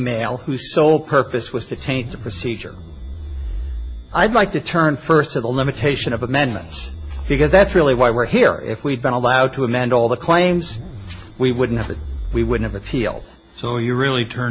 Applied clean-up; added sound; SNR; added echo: none; Zipper (clothing); 11 dB; none.